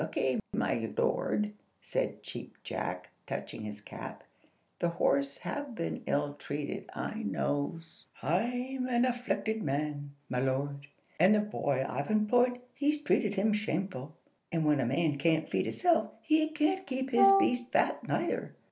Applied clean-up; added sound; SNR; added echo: none; Wind instrument, woodwind instrument; -4 dB; none.